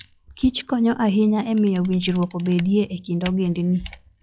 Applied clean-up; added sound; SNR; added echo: classical method log-MMSE.